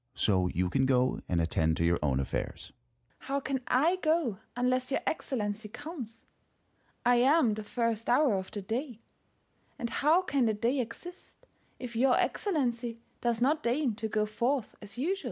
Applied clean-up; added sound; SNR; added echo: none; none; none; none.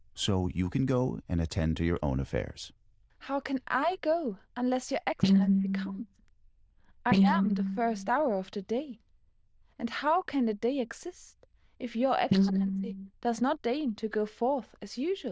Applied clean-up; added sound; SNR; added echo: neural diffusion model UNIVERSE++.